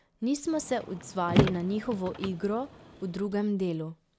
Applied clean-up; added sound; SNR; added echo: none; Car; 1 dB; none.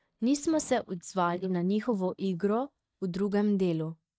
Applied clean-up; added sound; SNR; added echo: neural mask model DeepFilterNet 3.